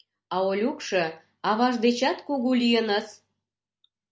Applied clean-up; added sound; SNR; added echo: none; none; none; none.